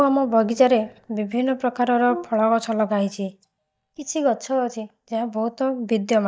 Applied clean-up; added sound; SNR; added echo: neural mask model DeepFilterNet 3.